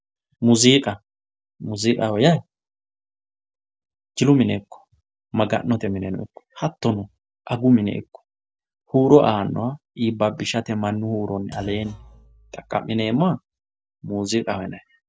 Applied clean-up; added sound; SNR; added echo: neural separator model SepFormer DNS4.